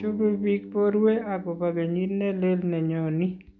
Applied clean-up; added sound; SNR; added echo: none; Bass guitar; 17 dB; none.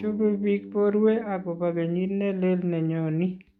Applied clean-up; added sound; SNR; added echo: neural mask model RNNoise.